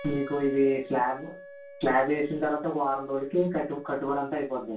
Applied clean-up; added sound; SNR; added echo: none; Wind instrument, woodwind instrument; 18 dB; reverberation time 0.2 s.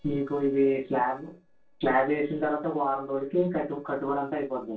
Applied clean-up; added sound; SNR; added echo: neural separator model SepFormer DNS4.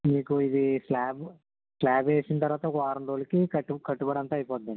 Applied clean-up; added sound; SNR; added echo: none; none; none; none.